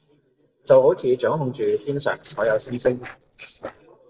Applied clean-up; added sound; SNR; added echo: neural separator model SepFormer DNS4.